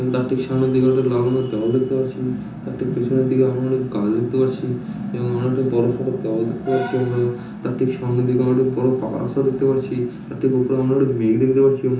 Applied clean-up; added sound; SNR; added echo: none; none; none; reverberation time 0.6 s.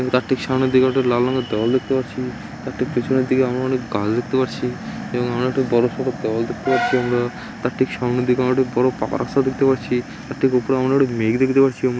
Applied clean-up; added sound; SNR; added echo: none; none; none; none.